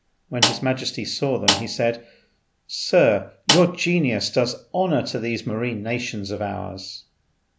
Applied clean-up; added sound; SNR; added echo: none; Snare drum; 2 dB; none.